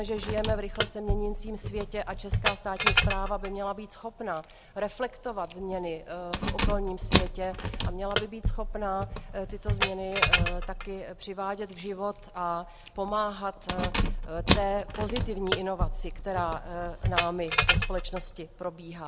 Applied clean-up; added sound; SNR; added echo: none; Keys jangling; -4 dB; none.